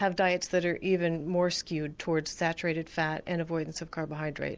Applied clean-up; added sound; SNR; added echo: none; none; none; none.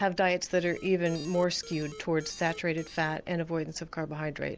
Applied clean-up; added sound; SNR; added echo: none; Alarm; 18 dB; none.